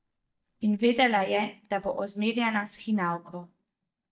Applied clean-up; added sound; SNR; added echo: neural mask model DeepFilterNet 3.